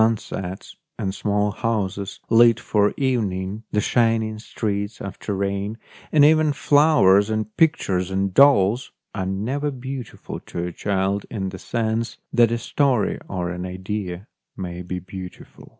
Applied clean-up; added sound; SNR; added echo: none; none; none; none.